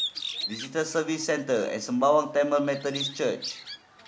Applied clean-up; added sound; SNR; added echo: none; Bird; 11 dB; none.